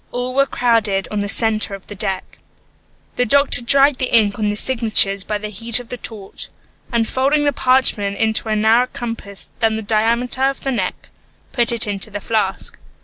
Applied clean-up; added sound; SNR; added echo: none; none; none; none.